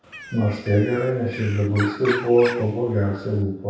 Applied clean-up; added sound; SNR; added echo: none; Bird; 14 dB; reverberation time 0.7 s.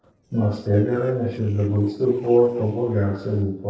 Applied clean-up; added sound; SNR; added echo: neural separator model SepFormer DNS4.